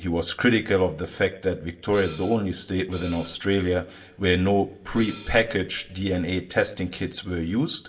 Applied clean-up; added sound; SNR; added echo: none; Hi-hat; 17 dB; reverberation time 0.7 s.